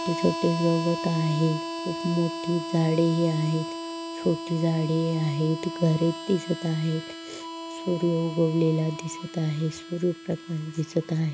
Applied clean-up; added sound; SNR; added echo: none; Harmonica; 9 dB; none.